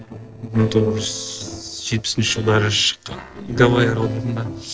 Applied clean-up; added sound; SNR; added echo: neural separator model SepFormer DNS4.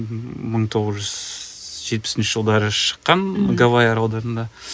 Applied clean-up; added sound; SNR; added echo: none; none; none; none.